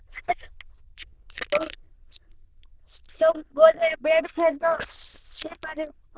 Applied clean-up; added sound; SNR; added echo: neural diffusion model UNIVERSE++.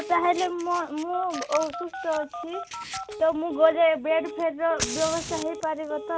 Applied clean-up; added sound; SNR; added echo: none; Fire + Telephone; 10 dB; none.